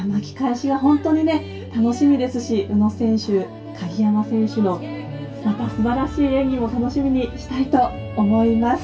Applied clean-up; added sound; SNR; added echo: none; Brass instrument; 17 dB; reverberation time 0.2 s.